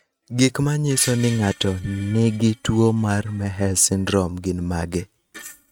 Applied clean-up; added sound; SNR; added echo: neural mask model RNNoise.